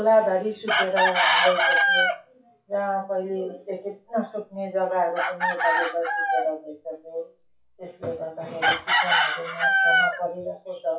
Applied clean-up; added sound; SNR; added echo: classical method WPE with log-MMSE.